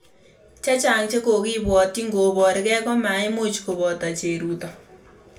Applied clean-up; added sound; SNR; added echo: none; none; none; reverberation time 0.3 s.